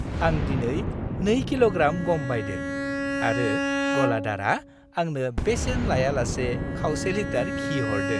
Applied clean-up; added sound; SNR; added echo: none; Boom + Bowed string instrument; 1 dB; none.